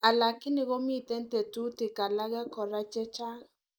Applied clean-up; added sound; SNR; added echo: neural mask model Resemble Enhance denoiser.